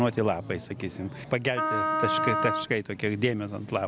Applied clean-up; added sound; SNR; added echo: none; Wind instrument, woodwind instrument; 0 dB; none.